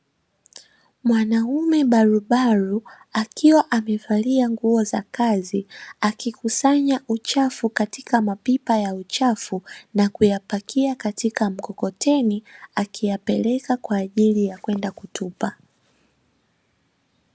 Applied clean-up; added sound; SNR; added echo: none; none; none; none.